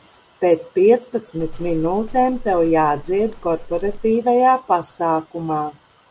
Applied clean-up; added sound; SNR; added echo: none; Livestock, farm animals, working animals; 12 dB; none.